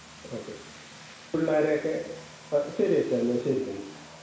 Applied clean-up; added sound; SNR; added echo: none; Vehicle; 18 dB; reverberation time 0.7 s.